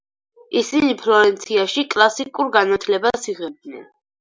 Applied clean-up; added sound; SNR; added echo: none; none; none; none.